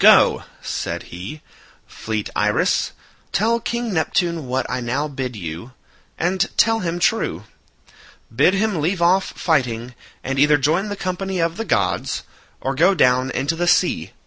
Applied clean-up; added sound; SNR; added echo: none; none; none; none.